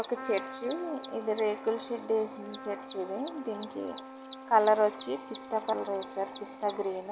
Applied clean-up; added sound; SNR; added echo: none; Mechanisms + Trumpet; 13 dB; none.